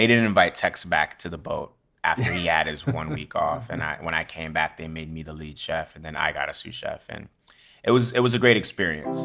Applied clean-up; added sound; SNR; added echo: none; none; none; none.